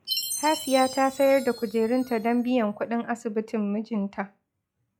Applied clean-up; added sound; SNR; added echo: classical method log-MMSE.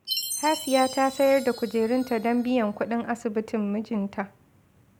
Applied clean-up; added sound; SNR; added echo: none; Chime; 13 dB; none.